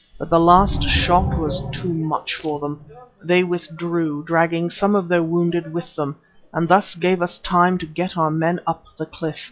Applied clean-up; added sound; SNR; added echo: classical method log-MMSE.